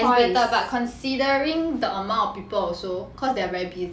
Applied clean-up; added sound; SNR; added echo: none; none; none; none.